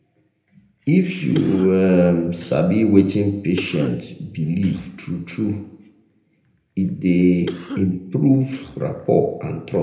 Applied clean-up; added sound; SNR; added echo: none; Cough; 17 dB; reverberation time 0.7 s.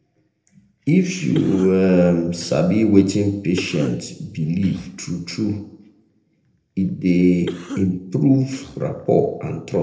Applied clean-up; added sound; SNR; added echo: neural separator model SepFormer DNS4.